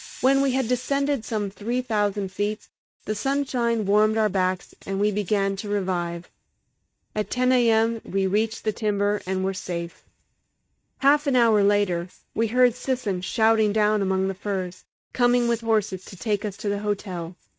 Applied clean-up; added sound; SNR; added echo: neural mask model RNNoise.